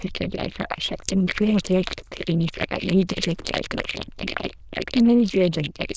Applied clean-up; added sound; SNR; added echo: neural diffusion model UNIVERSE++.